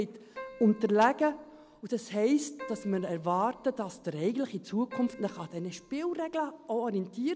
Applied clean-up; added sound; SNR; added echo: none; Keyboard (musical); 18 dB; none.